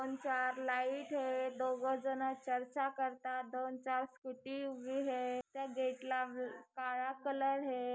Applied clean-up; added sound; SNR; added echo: none; none; none; none.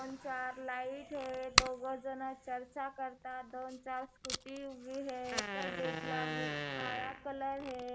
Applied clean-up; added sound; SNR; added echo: none; Fart + Packing tape, duct tape; -1 dB; none.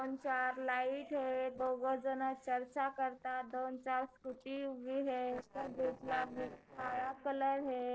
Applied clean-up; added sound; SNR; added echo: neural separator model SepFormer DNS4.